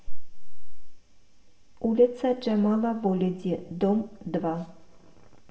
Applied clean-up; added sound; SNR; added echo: none; none; none; reverberation time 1.9 s.